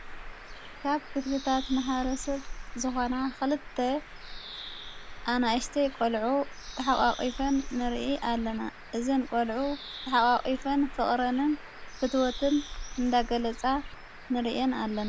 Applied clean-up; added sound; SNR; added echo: none; Bird; 11 dB; none.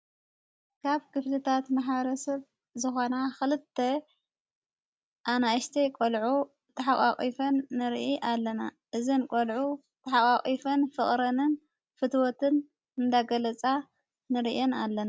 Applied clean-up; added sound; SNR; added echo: none; none; none; none.